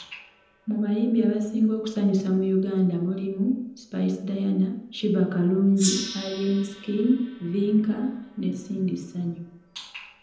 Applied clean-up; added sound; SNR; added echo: none; Gong; 17 dB; reverberation time 0.8 s.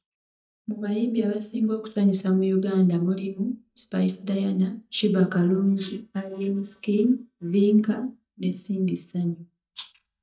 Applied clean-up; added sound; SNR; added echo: neural mask model DeepFilterNet 3.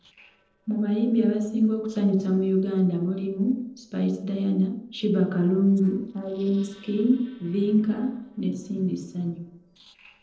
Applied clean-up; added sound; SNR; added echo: neural separator model SepFormer DNS4.